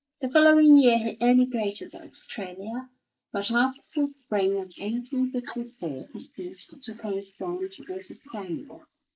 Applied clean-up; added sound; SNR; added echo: neural mask model Resemble Enhance denoiser.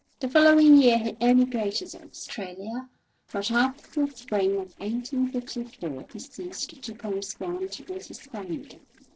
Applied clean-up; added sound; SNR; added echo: neural separator model SepFormer DNS4.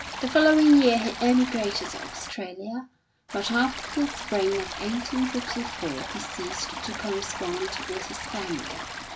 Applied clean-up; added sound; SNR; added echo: none; Stream; 9 dB; none.